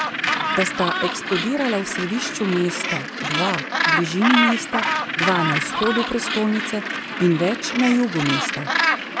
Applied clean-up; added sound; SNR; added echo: none; Gull, seagull; 0 dB; none.